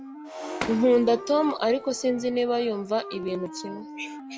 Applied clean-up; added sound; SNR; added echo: none; Shatter + Wind instrument, woodwind instrument; 12 dB; none.